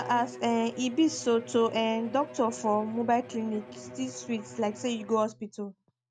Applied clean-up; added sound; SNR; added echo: none; Bowed string instrument; 15 dB; none.